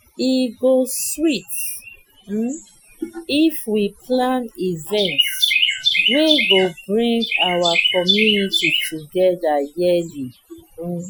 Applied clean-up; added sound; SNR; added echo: classical method Wiener filter.